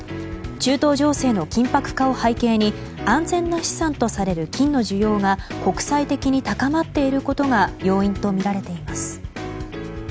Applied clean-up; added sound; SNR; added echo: none; none; none; none.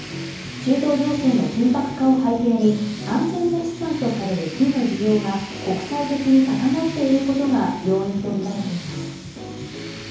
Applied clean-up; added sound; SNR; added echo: none; Tools; 18 dB; reverberation time 0.7 s.